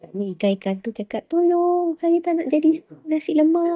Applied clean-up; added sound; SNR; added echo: neural mask model DeepFilterNet 3.